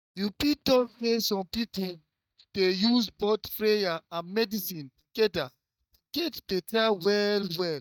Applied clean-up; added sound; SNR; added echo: neural mask model DeepFilterNet 3.